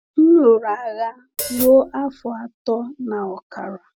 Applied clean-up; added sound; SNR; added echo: none; Hi-hat; 11 dB; none.